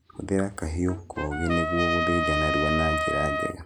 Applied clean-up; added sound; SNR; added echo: none; Trumpet; 1 dB; none.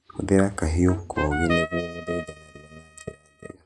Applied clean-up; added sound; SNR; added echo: neural mask model RNNoise.